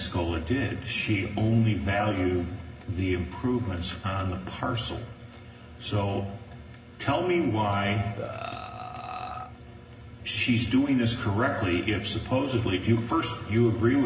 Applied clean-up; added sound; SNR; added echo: none; Burping, eructation; 10 dB; reverberation time 0.4 s.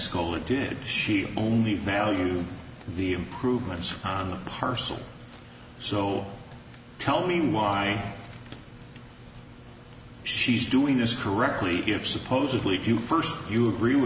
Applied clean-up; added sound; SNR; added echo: none; none; none; none.